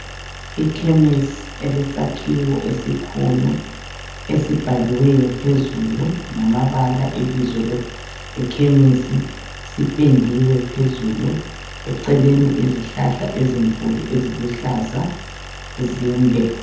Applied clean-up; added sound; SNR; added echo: none; Idling; 14 dB; reverberation time 1.0 s.